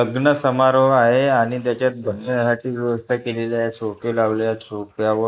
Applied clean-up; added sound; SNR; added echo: neural mask model Resemble Enhance denoiser.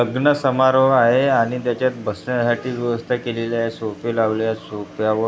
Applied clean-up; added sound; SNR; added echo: none; none; none; none.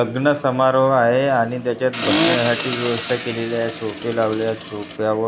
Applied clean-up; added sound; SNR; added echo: none; Accelerating, revving, vroom; 4 dB; none.